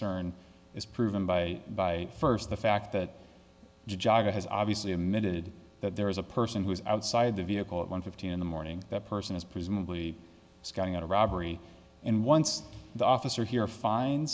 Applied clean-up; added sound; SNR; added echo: none; none; none; none.